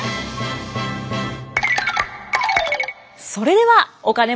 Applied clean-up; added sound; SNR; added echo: none; none; none; none.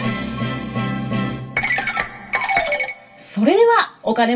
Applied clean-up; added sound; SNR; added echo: none; none; none; reverberation time 0.2 s.